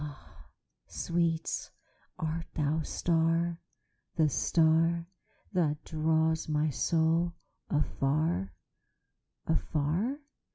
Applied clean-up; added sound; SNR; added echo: none; none; none; none.